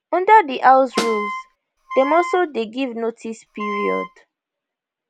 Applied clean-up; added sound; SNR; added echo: none; Snare drum + Wind instrument, woodwind instrument; 7 dB; none.